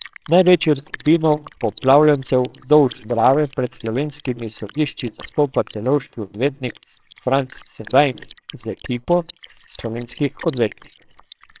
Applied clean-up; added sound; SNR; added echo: neural separator model SepFormer WHAMR!.